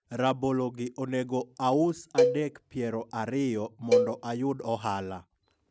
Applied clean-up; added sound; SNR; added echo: none; Cowbell; 0 dB; none.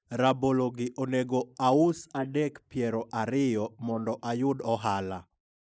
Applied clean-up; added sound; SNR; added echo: neural mask model Resemble Enhance denoiser.